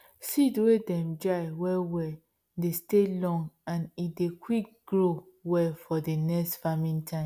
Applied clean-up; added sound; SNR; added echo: none; none; none; none.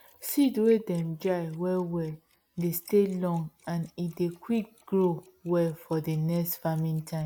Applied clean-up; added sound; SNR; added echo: neural mask model Resemble Enhance denoiser.